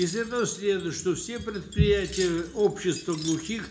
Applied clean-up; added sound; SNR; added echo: none; Wind chime; 16 dB; reverberation time 0.4 s.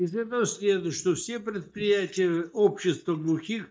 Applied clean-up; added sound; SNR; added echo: neural mask model DeepFilterNet 3.